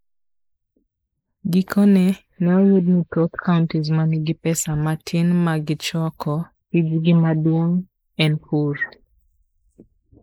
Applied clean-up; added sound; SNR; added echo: neural mask model Resemble Enhance denoiser.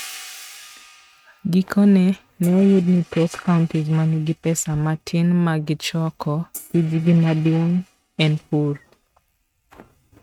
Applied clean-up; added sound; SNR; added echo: neural mask model RNNoise.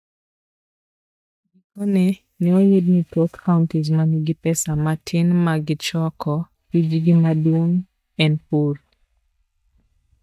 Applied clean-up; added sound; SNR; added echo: neural mask model DeepFilterNet 3.